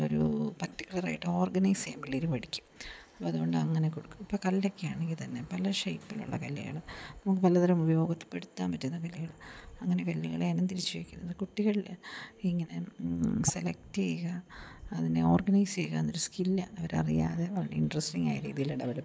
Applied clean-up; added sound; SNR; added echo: none; none; none; none.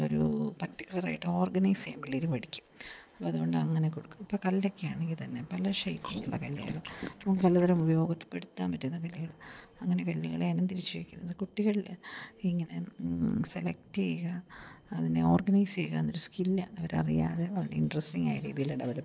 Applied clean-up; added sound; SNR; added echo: neural separator model SepFormer DNS4.